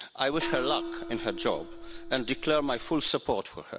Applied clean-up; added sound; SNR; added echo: none; Gong; 7 dB; none.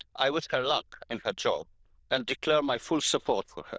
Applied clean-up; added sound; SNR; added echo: neural diffusion model UNIVERSE++.